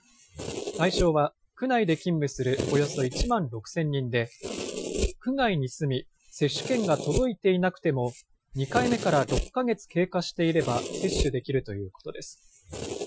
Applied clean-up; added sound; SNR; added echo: classical method Wiener filter.